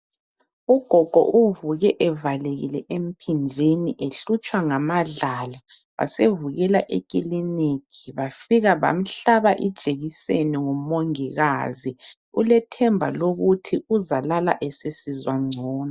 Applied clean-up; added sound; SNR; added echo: none; none; none; none.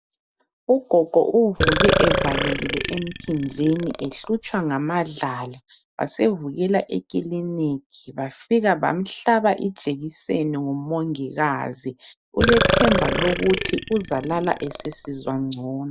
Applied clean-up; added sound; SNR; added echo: none; Burping, eructation; 1 dB; none.